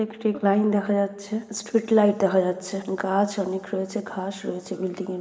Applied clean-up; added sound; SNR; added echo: none; none; none; reverberation time 2.1 s.